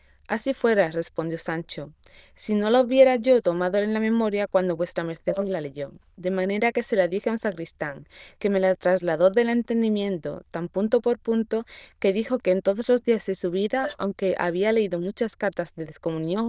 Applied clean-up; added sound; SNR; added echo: neural diffusion model UNIVERSE++.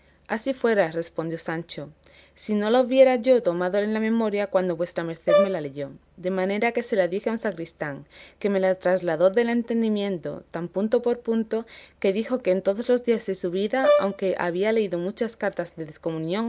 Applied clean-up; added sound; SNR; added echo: none; Brass instrument; 2 dB; none.